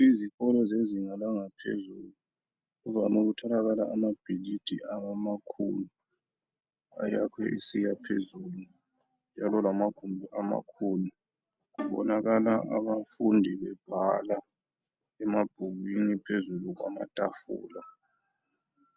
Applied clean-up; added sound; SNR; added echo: none; Bowed string instrument; 8 dB; none.